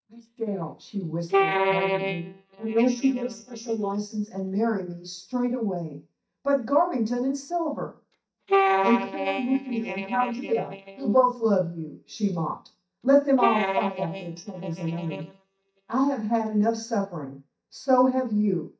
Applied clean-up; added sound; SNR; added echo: neural mask model DeepFilterNet 3.